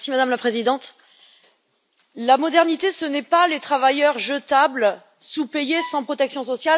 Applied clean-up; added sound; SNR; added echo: none; Bowed string instrument; 16 dB; none.